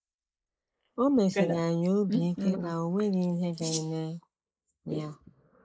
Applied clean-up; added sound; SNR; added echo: neural mask model Resemble Enhance denoiser.